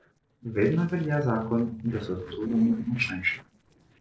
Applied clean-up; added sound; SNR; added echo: neural separator model SepFormer DNS4.